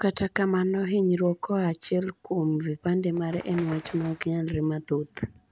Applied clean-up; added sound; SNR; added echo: none; Bird; 19 dB; none.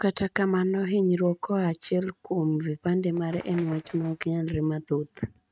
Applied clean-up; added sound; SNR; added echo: neural mask model RNNoise.